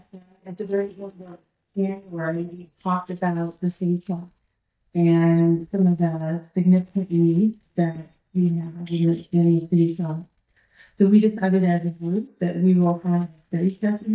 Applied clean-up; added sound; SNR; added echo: neural mask model DeepFilterNet 3.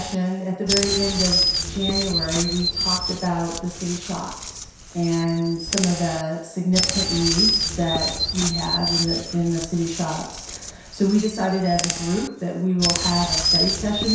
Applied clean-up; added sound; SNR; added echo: none; Chirp, tweet; 1 dB; reverberation time 0.7 s.